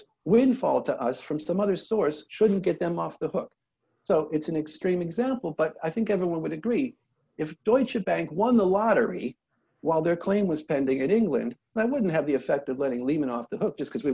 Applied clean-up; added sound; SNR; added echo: none; none; none; none.